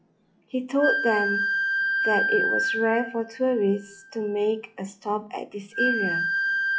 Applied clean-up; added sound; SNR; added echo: classical method log-MMSE.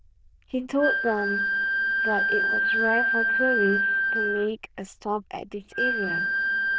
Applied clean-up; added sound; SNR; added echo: neural diffusion model UNIVERSE++.